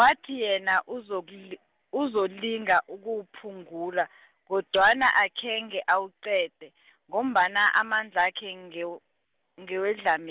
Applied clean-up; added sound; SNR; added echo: none; none; none; none.